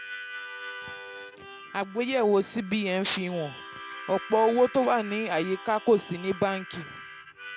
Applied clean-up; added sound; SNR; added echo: none; Harmonica; 14 dB; none.